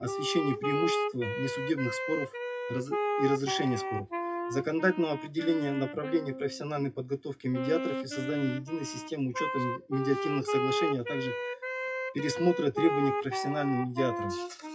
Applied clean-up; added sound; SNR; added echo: classical method WPE with log-MMSE.